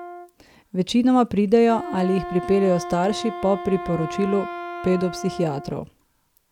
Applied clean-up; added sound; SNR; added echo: none; Wind instrument, woodwind instrument; 11 dB; none.